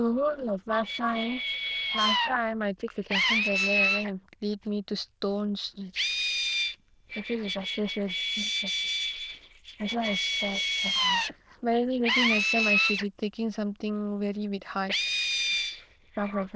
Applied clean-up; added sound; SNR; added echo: neural diffusion model UNIVERSE++.